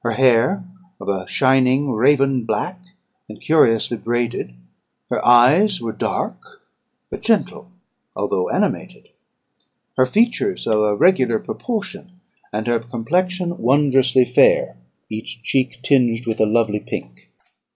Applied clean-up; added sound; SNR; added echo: none; none; none; none.